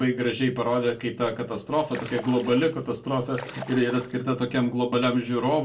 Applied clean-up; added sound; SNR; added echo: none; Splash, splatter; 16 dB; reverberation time 0.2 s.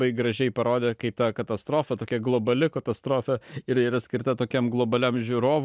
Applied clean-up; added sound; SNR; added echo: none; none; none; none.